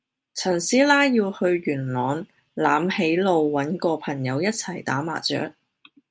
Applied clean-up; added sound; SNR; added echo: none; none; none; none.